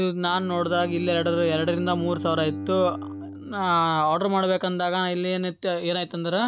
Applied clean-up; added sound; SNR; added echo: none; Bowed string instrument; 12 dB; none.